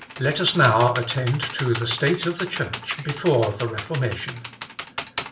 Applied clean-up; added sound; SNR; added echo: none; Computer keyboard; 11 dB; reverberation time 0.4 s.